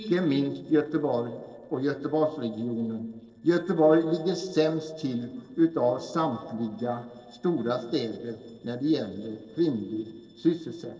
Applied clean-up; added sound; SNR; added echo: neural separator model SepFormer DNS4.